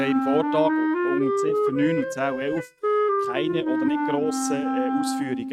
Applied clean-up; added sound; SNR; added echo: neural mask model RNNoise.